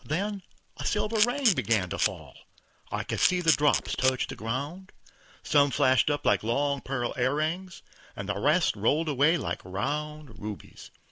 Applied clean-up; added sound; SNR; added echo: none; Camera; 1 dB; none.